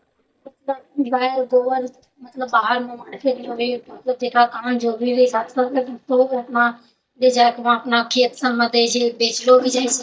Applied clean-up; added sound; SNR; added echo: neural mask model DeepFilterNet 3.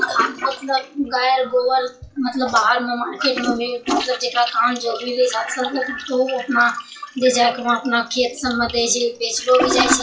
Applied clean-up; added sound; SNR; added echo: classical method WPE with log-MMSE.